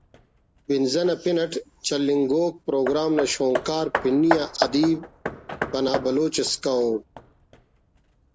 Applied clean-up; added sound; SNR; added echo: none; Hammer; 9 dB; none.